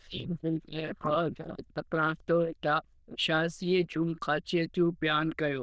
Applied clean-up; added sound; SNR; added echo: neural diffusion model UNIVERSE++.